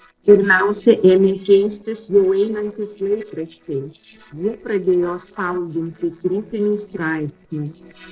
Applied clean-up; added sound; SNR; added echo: neural separator model SepFormer DNS4.